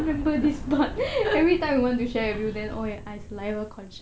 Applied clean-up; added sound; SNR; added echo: none; Boom; 12 dB; none.